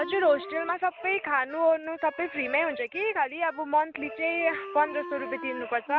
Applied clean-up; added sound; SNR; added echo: none; Wind instrument, woodwind instrument; 14 dB; none.